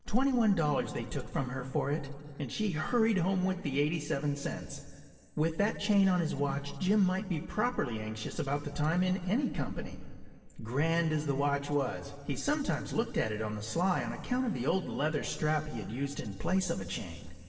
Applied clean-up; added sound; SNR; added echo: none; none; none; reverberation time 2.6 s.